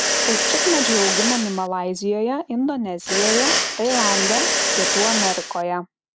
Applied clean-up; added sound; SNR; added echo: none; Mechanisms; -2 dB; none.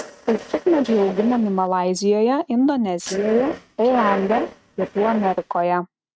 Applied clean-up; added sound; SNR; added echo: neural mask model RNNoise.